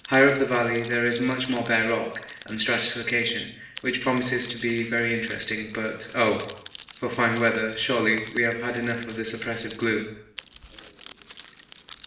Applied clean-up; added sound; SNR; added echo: none; Crackle; 17 dB; reverberation time 0.8 s.